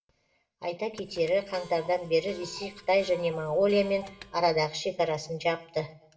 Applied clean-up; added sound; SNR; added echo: none; Clock; 20 dB; reverberation time 0.6 s.